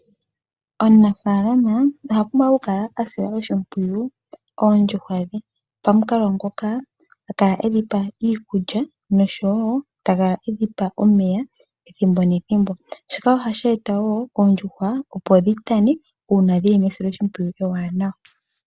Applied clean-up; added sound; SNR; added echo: none; none; none; none.